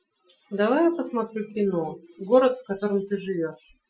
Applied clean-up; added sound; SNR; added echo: classical method Wiener filter.